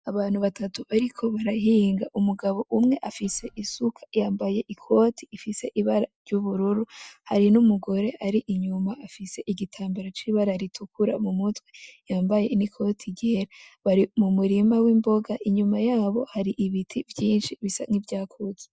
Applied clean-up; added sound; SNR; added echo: neural mask model DeepFilterNet 3.